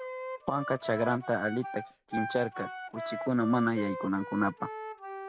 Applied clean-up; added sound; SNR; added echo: none; Wind instrument, woodwind instrument; 8 dB; none.